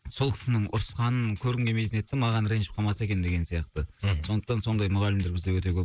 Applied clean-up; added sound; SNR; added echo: neural mask model Resemble Enhance denoiser.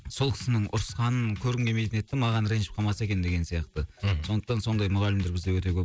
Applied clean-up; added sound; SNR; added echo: none; none; none; none.